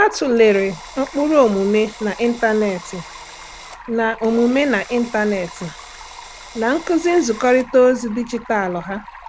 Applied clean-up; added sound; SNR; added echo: none; Stream + Drill; 18 dB; none.